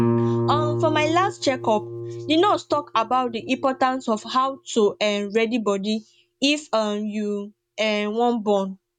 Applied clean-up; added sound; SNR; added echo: neural mask model RNNoise.